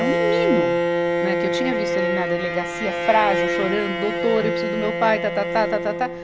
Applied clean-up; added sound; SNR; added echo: none; Bowed string instrument; -1 dB; none.